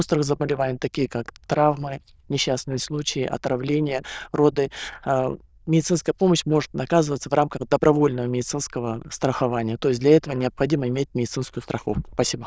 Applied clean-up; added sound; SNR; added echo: neural diffusion model UNIVERSE++.